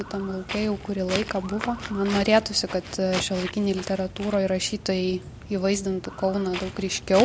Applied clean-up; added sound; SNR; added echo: none; Walk, footsteps; 11 dB; none.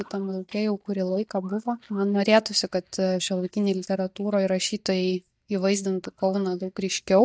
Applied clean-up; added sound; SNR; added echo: neural mask model DeepFilterNet 3.